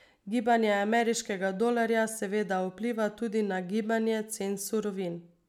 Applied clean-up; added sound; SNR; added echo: none; none; none; none.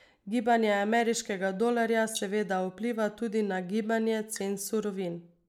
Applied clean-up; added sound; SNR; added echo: neural mask model Resemble Enhance denoiser.